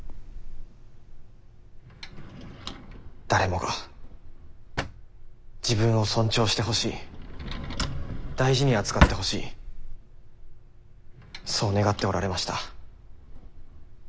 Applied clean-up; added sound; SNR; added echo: none; Drawer open or close; 3 dB; none.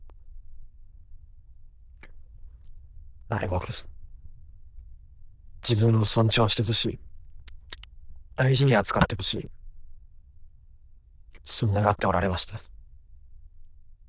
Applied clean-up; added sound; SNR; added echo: neural diffusion model UNIVERSE++.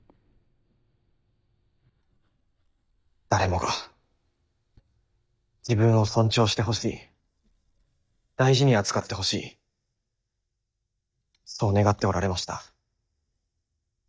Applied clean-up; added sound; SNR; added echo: neural mask model DeepFilterNet 3.